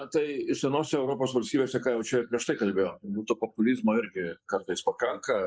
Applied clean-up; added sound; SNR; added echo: neural mask model Resemble Enhance denoiser.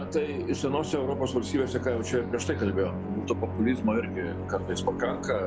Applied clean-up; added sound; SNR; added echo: none; Musical instrument; 5 dB; none.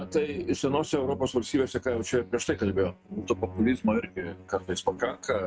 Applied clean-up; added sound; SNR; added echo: neural mask model RNNoise.